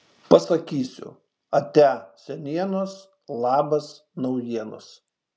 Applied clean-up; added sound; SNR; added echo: none; none; none; none.